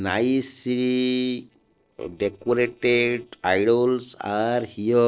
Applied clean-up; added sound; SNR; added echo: neural separator model SepFormer DNS4.